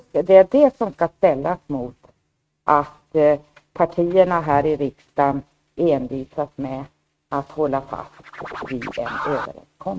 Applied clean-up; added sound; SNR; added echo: neural mask model RNNoise.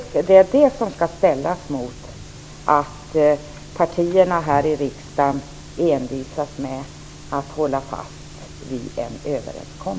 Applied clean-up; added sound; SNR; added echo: none; none; none; none.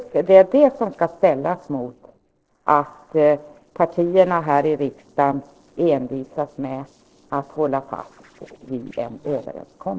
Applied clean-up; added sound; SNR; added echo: neural separator model SepFormer DNS4.